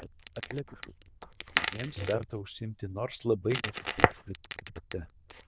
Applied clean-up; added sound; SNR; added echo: neural diffusion model UNIVERSE++.